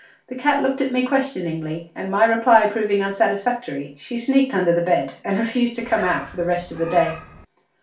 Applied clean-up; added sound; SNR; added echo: none; Bird; 14 dB; reverberation time 0.3 s.